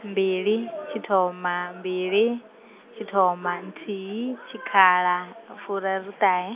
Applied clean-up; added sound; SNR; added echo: none; none; none; none.